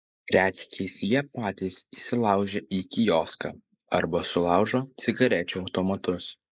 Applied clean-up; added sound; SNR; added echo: neural mask model Resemble Enhance denoiser.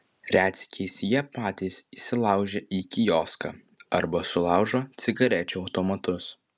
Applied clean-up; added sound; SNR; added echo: none; none; none; none.